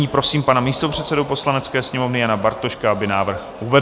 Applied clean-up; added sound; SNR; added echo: none; none; none; none.